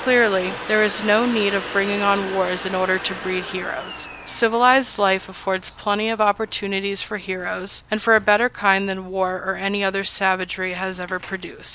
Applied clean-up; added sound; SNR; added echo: none; Domestic sounds, home sounds; 14 dB; none.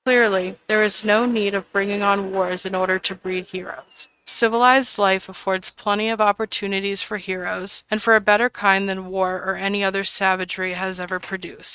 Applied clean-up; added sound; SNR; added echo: neural mask model RNNoise.